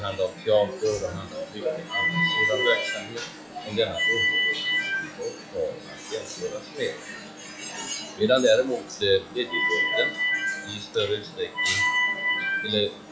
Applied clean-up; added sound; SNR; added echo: classical method log-MMSE.